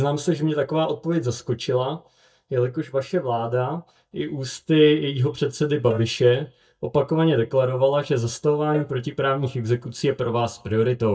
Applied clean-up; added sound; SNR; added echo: neural mask model DeepFilterNet 3.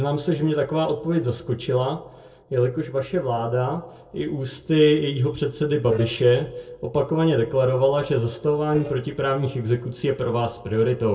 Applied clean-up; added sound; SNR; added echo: neural separator model SepFormer DNS4.